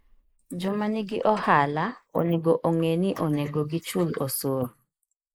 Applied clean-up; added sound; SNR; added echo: neural mask model Resemble Enhance denoiser.